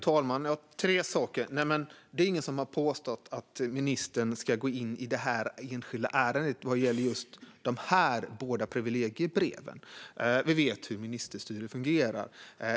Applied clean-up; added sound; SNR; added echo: none; none; none; none.